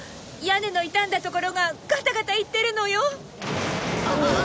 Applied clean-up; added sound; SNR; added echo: none; none; none; none.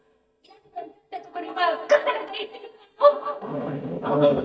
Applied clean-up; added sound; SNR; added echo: neural mask model DeepFilterNet 3.